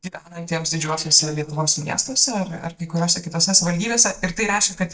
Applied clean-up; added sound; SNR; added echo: neural mask model DeepFilterNet 3.